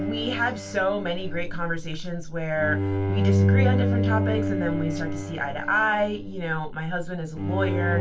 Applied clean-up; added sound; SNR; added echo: none; Bowed string instrument; -1 dB; reverberation time 0.2 s.